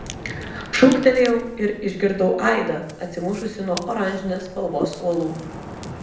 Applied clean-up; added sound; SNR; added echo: none; Ocean; 14 dB; reverberation time 0.7 s.